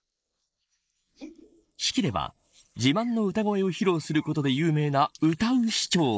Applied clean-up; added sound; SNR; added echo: neural mask model Resemble Enhance denoiser.